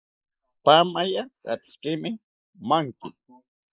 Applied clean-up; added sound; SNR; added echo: neural mask model Resemble Enhance denoiser.